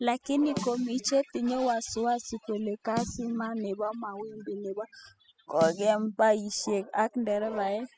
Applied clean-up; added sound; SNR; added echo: classical method spectral subtraction.